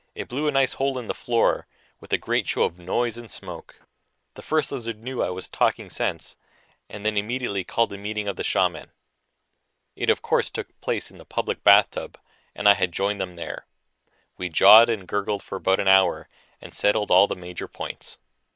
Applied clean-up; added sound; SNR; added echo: neural mask model Resemble Enhance denoiser.